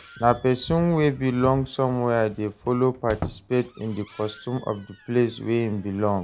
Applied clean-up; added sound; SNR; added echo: none; Squeak; 19 dB; none.